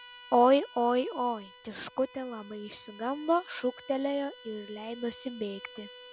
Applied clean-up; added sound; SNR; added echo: none; Bowed string instrument; 20 dB; none.